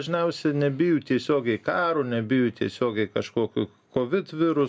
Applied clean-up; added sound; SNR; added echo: none; none; none; none.